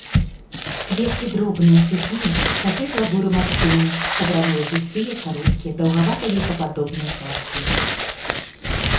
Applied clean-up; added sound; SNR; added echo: none; Crumpling, crinkling; 2 dB; reverberation time 0.6 s.